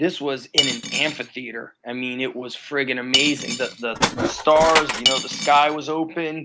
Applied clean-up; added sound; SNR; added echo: none; Tools + Cutlery, silverware / Dishes, pots, and pans; 1 dB; none.